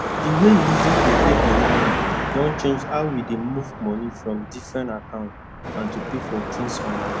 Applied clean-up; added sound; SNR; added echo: none; Car passing by / Traffic noise, roadway noise / Engine; -1 dB; none.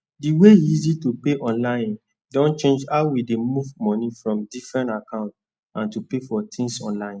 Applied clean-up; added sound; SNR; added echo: none; none; none; none.